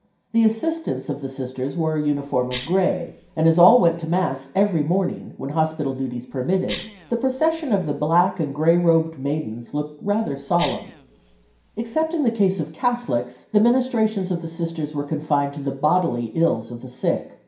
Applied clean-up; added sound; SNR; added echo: none; Cough; 18 dB; reverberation time 0.5 s.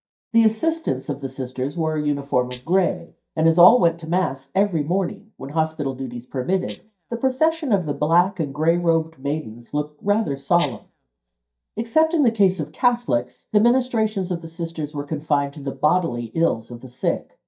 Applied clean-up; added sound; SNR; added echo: neural mask model DeepFilterNet 3.